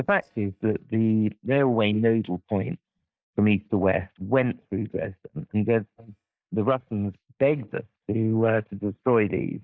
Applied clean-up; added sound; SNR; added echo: neural mask model DeepFilterNet 3.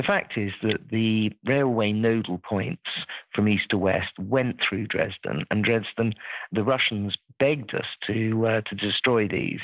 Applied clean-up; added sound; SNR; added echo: none; none; none; none.